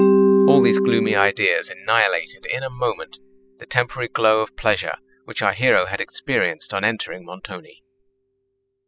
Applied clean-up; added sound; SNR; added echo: classical method spectral subtraction.